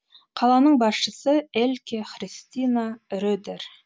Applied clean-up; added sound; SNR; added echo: none; none; none; none.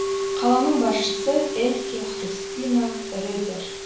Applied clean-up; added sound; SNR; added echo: none; Musical instrument; 4 dB; reverberation time 0.7 s.